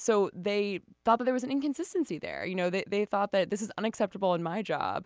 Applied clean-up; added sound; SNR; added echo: none; none; none; none.